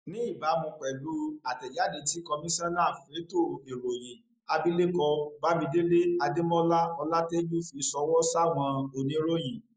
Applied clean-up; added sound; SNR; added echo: none; none; none; none.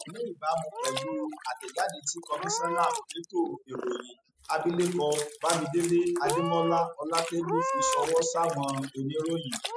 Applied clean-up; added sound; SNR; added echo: classical method spectral subtraction.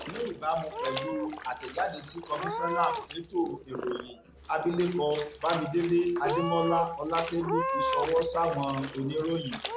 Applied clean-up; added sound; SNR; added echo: none; Meow / Purr + Trickle, dribble / Splash, splatter; 3 dB; none.